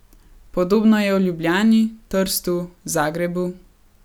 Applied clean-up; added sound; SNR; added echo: none; none; none; none.